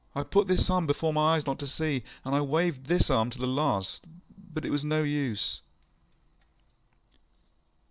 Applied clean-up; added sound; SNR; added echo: none; none; none; none.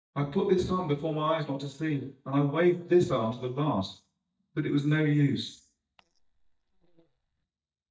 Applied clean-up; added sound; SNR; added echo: neural mask model DeepFilterNet 3.